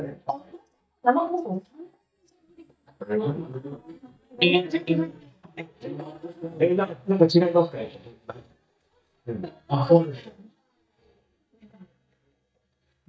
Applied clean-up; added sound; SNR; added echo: neural mask model DeepFilterNet 3.